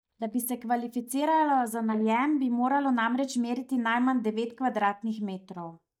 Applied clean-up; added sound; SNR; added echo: neural mask model DeepFilterNet 3.